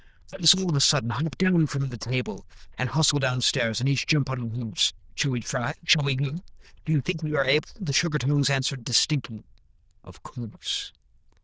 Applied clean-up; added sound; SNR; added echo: neural diffusion model UNIVERSE++.